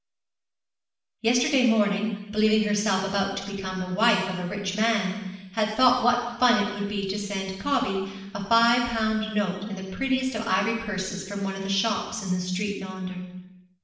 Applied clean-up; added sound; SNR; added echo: none; none; none; reverberation time 1.0 s.